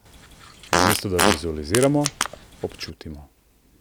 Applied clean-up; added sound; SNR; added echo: none; Fart; -2 dB; none.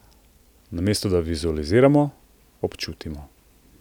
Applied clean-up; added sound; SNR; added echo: none; none; none; none.